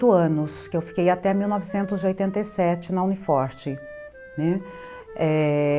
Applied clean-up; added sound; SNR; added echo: none; Wind instrument, woodwind instrument; 19 dB; none.